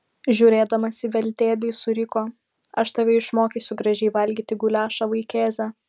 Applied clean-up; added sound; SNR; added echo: none; none; none; none.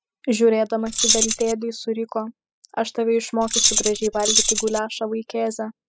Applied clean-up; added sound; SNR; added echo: classical method spectral subtraction.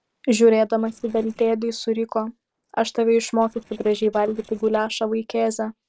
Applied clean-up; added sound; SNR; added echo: neural separator model SepFormer DNS4.